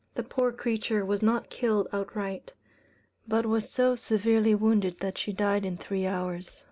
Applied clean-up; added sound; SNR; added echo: none; none; none; none.